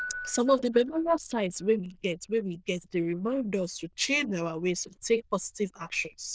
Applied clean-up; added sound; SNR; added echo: neural diffusion model UNIVERSE++.